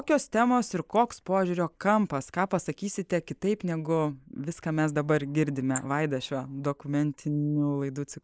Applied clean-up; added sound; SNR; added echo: neural mask model Resemble Enhance denoiser.